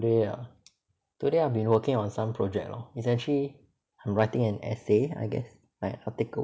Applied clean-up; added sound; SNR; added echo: none; none; none; none.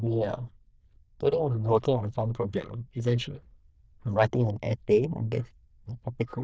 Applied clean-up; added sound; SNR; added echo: neural diffusion model UNIVERSE++.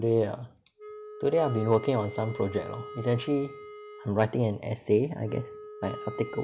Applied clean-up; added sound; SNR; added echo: none; Wind instrument, woodwind instrument; 14 dB; none.